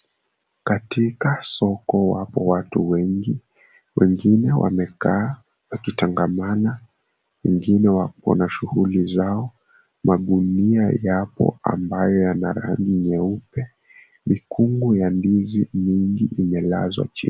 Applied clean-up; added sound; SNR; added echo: none; none; none; none.